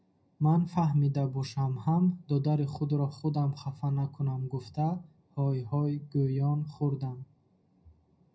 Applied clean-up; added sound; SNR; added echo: none; none; none; reverberation time 0.4 s.